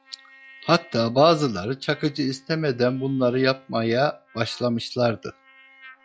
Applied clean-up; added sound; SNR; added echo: classical method log-MMSE.